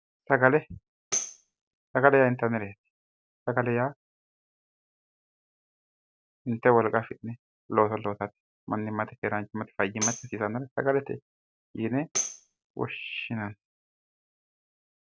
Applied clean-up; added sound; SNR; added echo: none; Tambourine; 8 dB; none.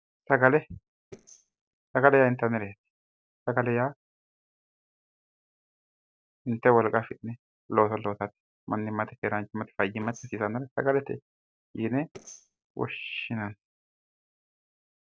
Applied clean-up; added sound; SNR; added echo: neural separator model SepFormer DNS4.